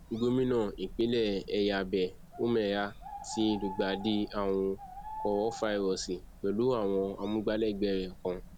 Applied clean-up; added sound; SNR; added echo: none; Bird; 14 dB; none.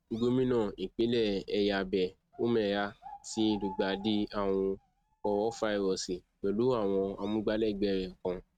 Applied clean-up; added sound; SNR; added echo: neural mask model RNNoise.